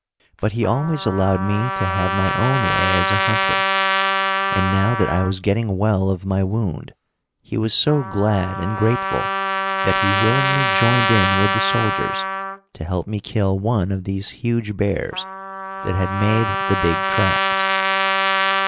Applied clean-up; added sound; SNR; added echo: none; Trumpet; 1 dB; none.